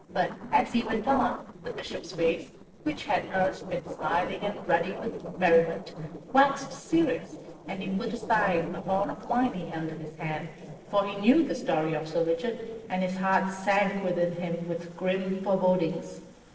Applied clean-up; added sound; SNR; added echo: neural separator model SepFormer DNS4.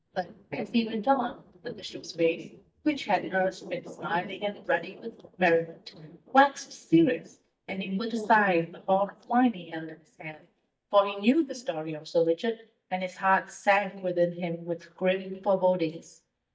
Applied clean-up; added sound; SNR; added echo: neural mask model DeepFilterNet 3.